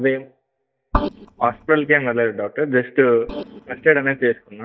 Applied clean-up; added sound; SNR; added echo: neural mask model DeepFilterNet 3.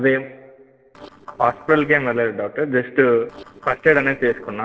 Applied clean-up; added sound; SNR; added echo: neural separator model SepFormer DNS4.